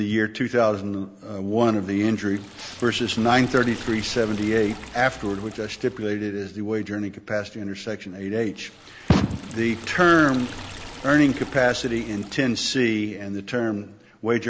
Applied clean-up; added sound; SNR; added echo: none; Liquid; 19 dB; none.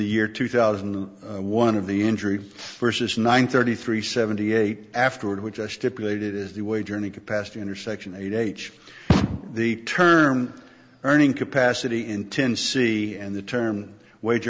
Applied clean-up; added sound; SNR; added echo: none; none; none; none.